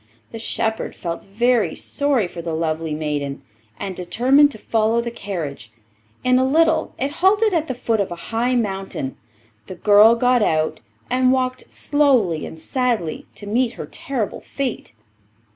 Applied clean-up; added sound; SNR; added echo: none; none; none; none.